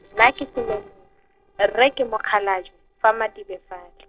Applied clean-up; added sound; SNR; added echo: neural separator model SepFormer DNS4.